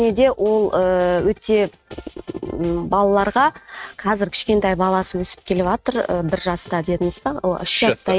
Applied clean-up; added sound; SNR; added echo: neural mask model RNNoise.